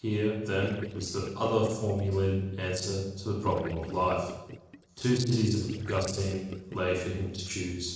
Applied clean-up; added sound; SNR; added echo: neural separator model SepFormer DNS4.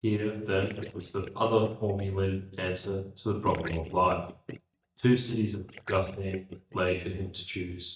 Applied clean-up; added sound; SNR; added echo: neural mask model DeepFilterNet 3.